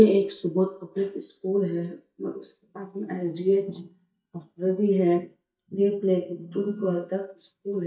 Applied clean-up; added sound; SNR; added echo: neural mask model DeepFilterNet 3.